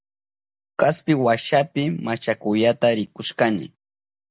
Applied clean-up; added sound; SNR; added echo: none; none; none; none.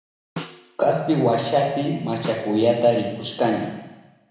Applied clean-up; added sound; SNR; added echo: none; Snare drum; 19 dB; reverberation time 1.0 s.